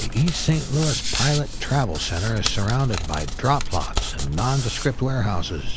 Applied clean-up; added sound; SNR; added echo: none; Hands; 3 dB; none.